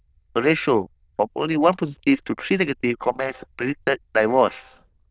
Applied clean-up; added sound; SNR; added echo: neural diffusion model UNIVERSE++.